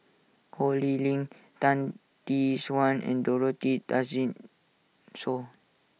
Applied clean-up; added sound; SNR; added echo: none; none; none; none.